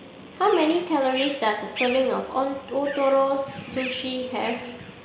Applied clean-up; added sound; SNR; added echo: none; Bird vocalization, bird call, bird song; 14 dB; none.